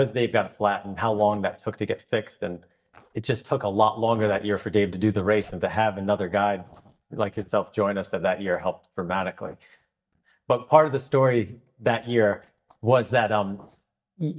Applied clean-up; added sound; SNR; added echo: neural mask model DeepFilterNet 3.